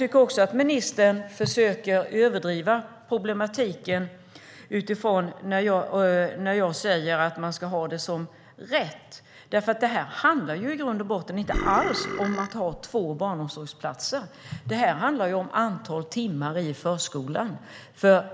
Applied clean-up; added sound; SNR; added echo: none; Burping, eructation; 6 dB; none.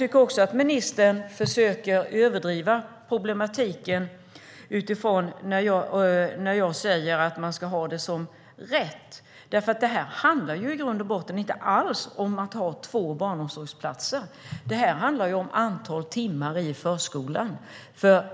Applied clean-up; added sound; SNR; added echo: none; none; none; none.